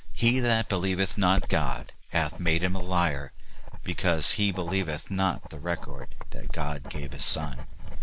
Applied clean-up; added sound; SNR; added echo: neural mask model Resemble Enhance denoiser.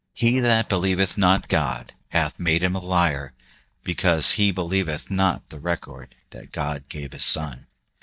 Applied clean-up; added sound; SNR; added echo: neural mask model DeepFilterNet 3.